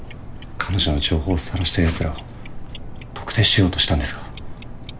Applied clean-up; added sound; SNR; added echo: none; Clock + Whoosh, swoosh, swish; 14 dB; none.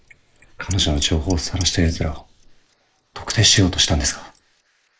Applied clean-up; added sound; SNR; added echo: neural mask model Resemble Enhance denoiser.